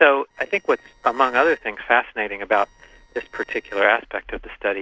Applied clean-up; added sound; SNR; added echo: neural separator model SepFormer DNS4.